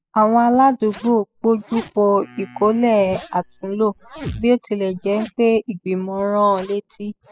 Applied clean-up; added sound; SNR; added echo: classical method spectral subtraction.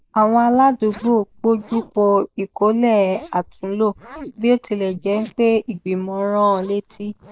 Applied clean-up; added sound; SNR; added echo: neural mask model Resemble Enhance denoiser.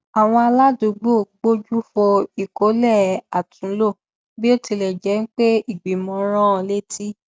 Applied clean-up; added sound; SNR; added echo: none; none; none; none.